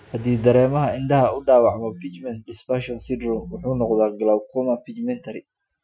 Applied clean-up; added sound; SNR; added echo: classical method Wiener filter.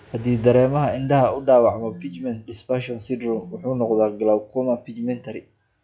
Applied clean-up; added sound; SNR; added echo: classical method log-MMSE.